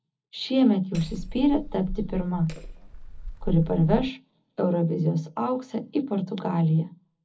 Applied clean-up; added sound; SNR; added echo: none; Hammer; 8 dB; reverberation time 0.4 s.